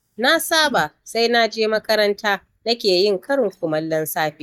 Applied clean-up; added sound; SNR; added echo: neural mask model DeepFilterNet 3.